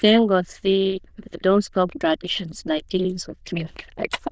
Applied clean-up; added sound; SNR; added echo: neural diffusion model UNIVERSE++.